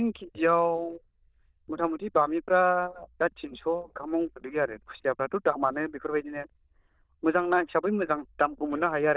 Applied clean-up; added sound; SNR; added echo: neural diffusion model UNIVERSE++.